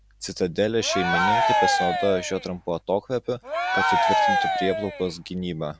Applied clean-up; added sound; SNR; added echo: none; Cheering; -4 dB; none.